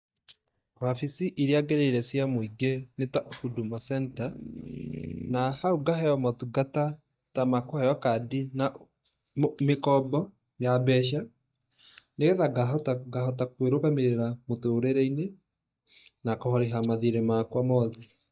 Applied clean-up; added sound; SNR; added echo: neural mask model DeepFilterNet 3.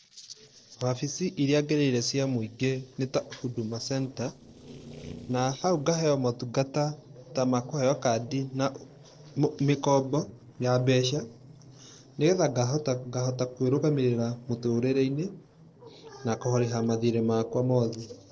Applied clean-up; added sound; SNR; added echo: neural separator model SepFormer DNS4.